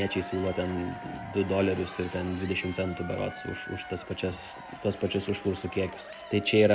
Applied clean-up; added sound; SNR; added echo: none; Applause / Crowd / Cheering; 13 dB; none.